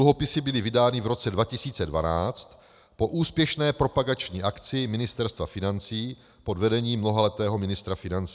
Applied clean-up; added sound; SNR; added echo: none; none; none; none.